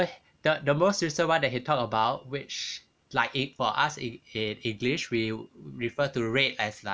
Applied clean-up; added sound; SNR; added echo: none; none; none; none.